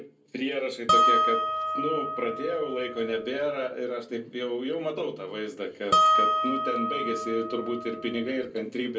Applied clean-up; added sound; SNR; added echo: none; Harp; -5 dB; reverberation time 0.2 s.